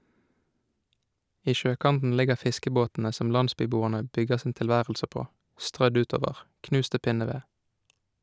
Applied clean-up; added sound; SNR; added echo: none; none; none; none.